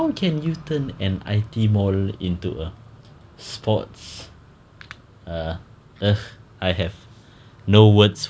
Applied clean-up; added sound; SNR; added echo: none; none; none; none.